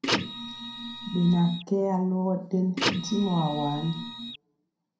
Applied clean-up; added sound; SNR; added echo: none; Printer; 5 dB; reverberation time 0.4 s.